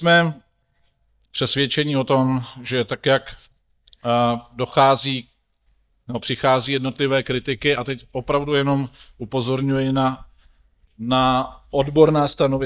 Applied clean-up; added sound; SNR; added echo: neural mask model DeepFilterNet 3.